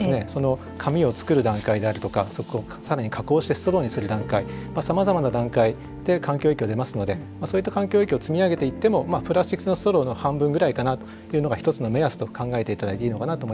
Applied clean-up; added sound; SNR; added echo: none; none; none; none.